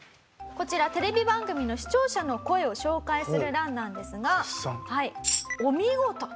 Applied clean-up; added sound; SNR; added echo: none; Tambourine; 2 dB; none.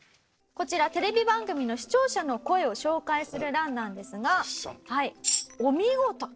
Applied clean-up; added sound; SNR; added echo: neural separator model SepFormer DNS4.